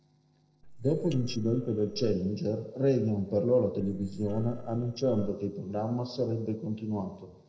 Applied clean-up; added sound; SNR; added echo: neural separator model SepFormer DNS4.